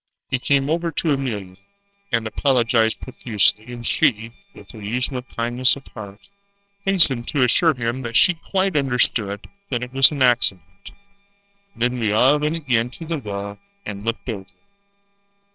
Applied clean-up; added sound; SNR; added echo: neural separator model SepFormer WHAMR!.